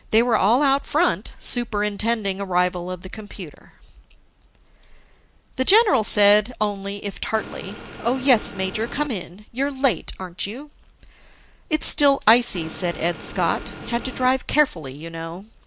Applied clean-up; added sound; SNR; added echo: none; Motor vehicle (road) / Engine; 12 dB; none.